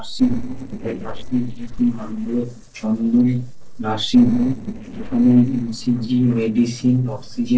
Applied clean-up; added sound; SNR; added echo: neural separator model SepFormer DNS4.